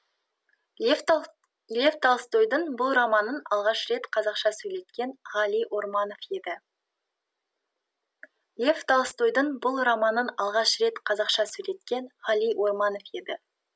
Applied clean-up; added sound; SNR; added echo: none; none; none; none.